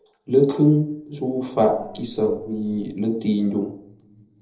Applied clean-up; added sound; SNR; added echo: neural separator model SepFormer DNS4.